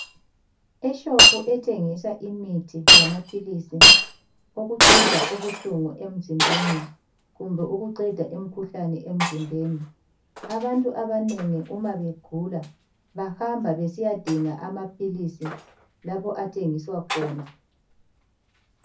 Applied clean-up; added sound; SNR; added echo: none; Shatter; -5 dB; reverberation time 0.3 s.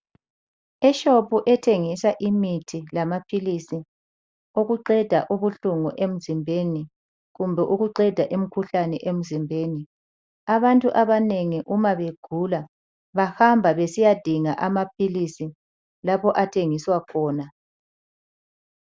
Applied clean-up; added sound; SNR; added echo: none; none; none; none.